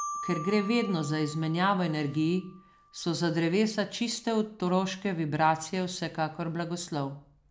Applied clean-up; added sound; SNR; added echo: none; Marimba, xylophone; 16 dB; none.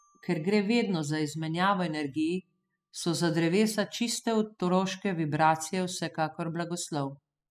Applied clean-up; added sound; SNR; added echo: classical method spectral subtraction.